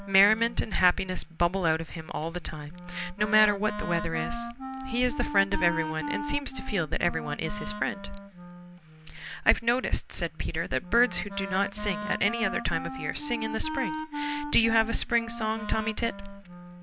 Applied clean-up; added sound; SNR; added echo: none; Wind instrument, woodwind instrument; 9 dB; none.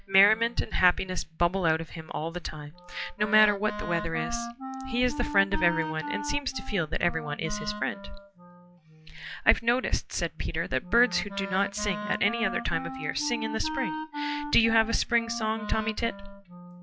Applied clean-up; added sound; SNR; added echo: classical method log-MMSE.